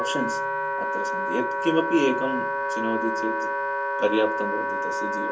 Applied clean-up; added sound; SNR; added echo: none; Wind instrument, woodwind instrument; -1 dB; reverberation time 0.2 s.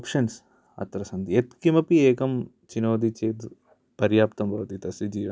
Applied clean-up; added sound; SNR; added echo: none; none; none; none.